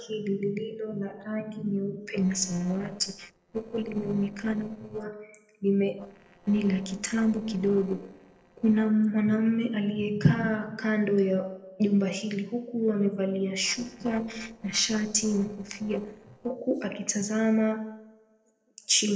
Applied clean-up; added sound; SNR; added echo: neural separator model SepFormer DNS4.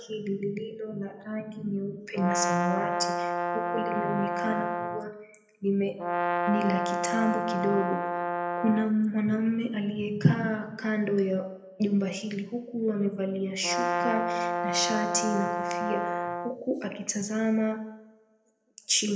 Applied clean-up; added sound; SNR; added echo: none; Brass instrument; 0 dB; reverberation time 0.8 s.